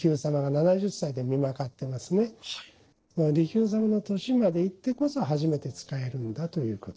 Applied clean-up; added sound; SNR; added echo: neural separator model SepFormer DNS4.